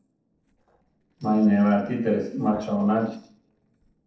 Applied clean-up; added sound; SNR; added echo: neural separator model SepFormer DNS4.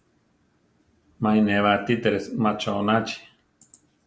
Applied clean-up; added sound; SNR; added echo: none; none; none; none.